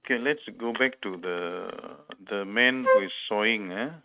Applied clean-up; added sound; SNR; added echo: neural mask model RNNoise.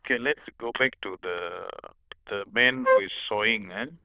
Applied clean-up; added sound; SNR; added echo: neural diffusion model UNIVERSE++.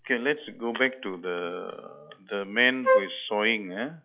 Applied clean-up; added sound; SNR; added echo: classical method log-MMSE.